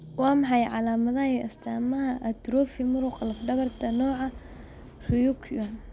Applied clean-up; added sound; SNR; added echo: none; none; none; none.